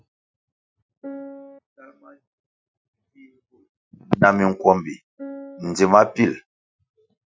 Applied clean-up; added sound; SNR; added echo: classical method Wiener filter.